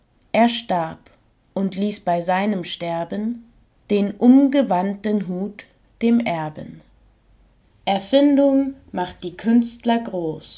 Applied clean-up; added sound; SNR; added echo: none; none; none; none.